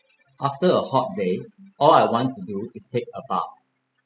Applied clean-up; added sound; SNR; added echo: classical method spectral subtraction.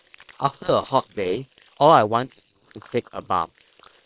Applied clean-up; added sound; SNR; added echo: neural separator model SepFormer WHAM!.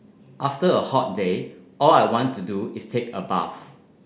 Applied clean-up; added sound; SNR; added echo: none; none; none; none.